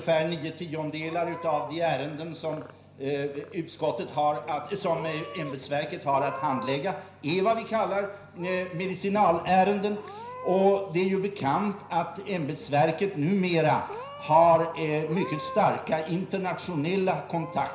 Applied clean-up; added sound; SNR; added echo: none; Meow / Purr; 17 dB; reverberation time 0.5 s.